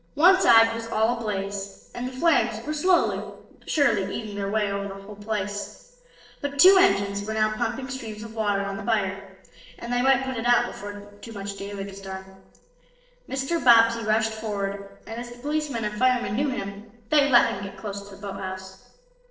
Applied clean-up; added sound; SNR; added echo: neural separator model SepFormer DNS4.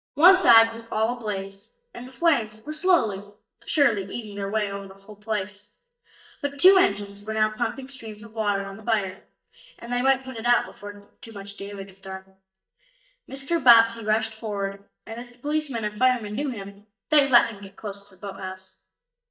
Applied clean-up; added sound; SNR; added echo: neural mask model DeepFilterNet 3.